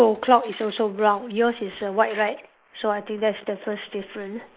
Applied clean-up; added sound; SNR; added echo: neural mask model Resemble Enhance denoiser.